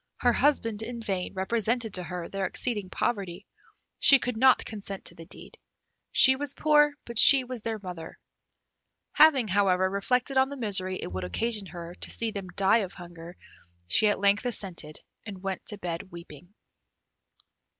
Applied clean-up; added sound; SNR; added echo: none; Bowed string instrument; 18 dB; none.